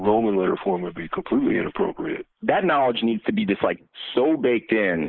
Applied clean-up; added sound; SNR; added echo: neural mask model Resemble Enhance denoiser.